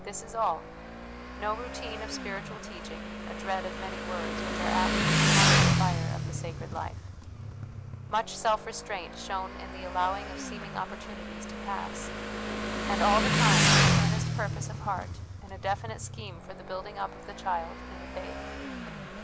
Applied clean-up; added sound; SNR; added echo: none; Motorcycle; -5 dB; none.